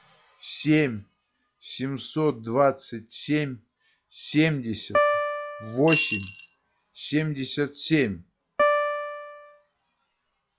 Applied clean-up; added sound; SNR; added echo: classical method log-MMSE.